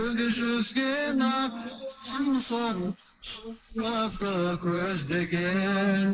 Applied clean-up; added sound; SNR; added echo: neural mask model Resemble Enhance denoiser.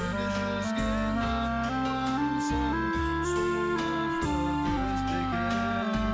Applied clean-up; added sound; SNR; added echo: none; Wind instrument, woodwind instrument; -4 dB; none.